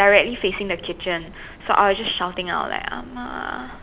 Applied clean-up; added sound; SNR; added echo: none; Train; 19 dB; none.